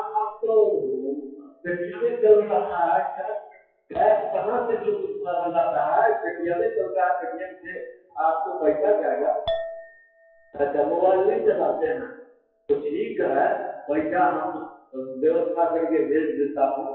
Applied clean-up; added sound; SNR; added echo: classical method WPE with log-MMSE.